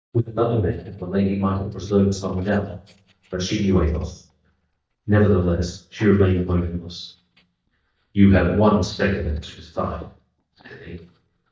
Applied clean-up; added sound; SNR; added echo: neural mask model DeepFilterNet 3.